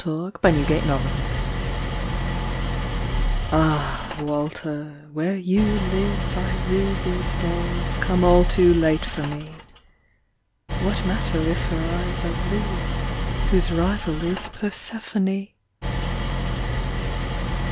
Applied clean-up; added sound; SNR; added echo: none; Idling; 0 dB; none.